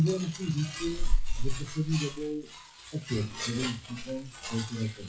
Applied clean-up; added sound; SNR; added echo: classical method WPE with log-MMSE.